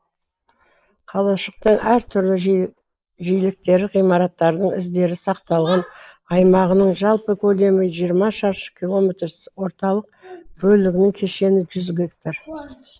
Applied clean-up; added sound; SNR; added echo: neural mask model Resemble Enhance denoiser.